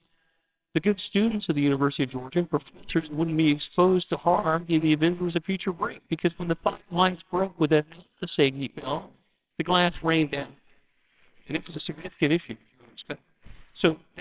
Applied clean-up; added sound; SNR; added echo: neural separator model SepFormer WHAMR!.